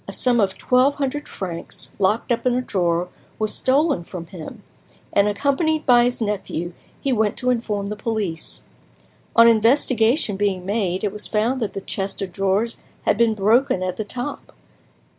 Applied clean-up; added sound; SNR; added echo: none; none; none; none.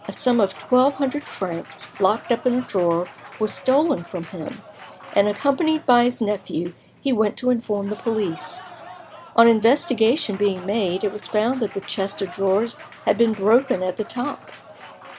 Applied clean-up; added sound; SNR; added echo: none; Applause; 20 dB; none.